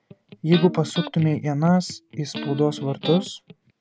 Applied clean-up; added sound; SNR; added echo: none; Electric guitar; 11 dB; none.